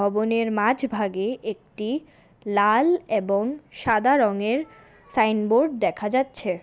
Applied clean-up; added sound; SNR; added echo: none; none; none; none.